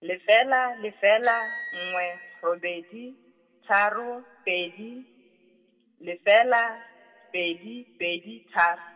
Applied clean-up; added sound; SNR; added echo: none; Bicycle bell; 14 dB; reverberation time 3.0 s.